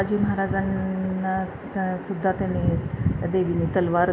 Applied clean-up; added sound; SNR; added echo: none; none; none; none.